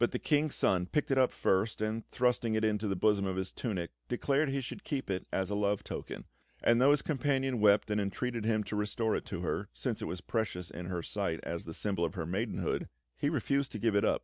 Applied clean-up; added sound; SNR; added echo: none; none; none; none.